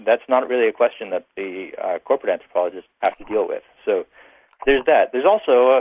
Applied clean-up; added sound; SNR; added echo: neural mask model Resemble Enhance denoiser.